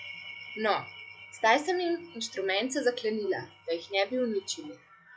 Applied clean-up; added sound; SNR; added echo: classical method log-MMSE.